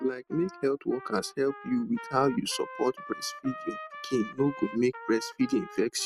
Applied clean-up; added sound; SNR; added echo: none; Trumpet; 14 dB; none.